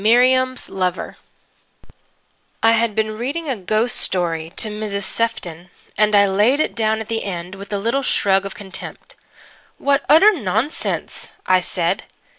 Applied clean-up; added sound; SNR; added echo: none; none; none; none.